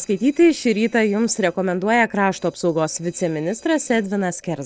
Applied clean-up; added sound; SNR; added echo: neural separator model SepFormer DNS4.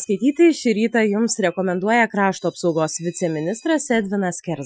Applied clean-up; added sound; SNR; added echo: classical method Wiener filter.